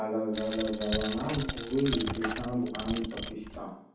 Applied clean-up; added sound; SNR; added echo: none; Coin (dropping); 2 dB; reverberation time 0.7 s.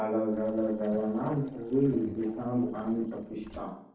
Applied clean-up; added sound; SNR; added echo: neural separator model SepFormer DNS4.